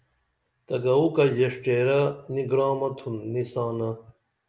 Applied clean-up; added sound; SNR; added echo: none; none; none; none.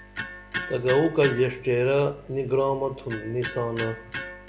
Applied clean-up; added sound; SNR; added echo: none; Electric guitar; 11 dB; none.